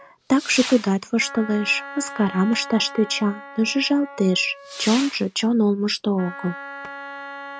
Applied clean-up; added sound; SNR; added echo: none; Whoosh, swoosh, swish / Fireworks + Wind instrument, woodwind instrument; 13 dB; none.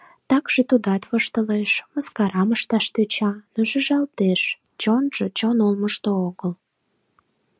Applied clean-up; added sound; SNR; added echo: none; none; none; none.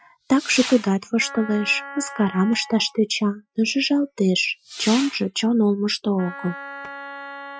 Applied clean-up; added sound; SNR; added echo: classical method Wiener filter.